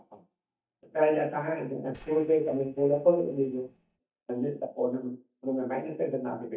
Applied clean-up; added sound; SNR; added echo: neural mask model DeepFilterNet 3.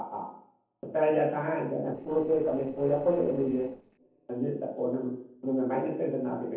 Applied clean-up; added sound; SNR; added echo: neural separator model SepFormer DNS4.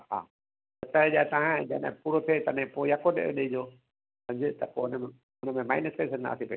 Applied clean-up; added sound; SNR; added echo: none; none; none; none.